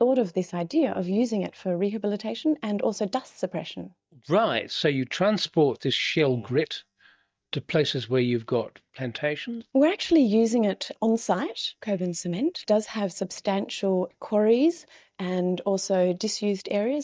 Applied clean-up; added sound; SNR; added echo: neural mask model DeepFilterNet 3.